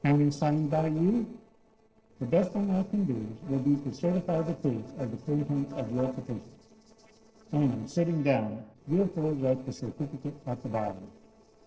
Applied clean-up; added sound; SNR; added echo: neural separator model SepFormer DNS4.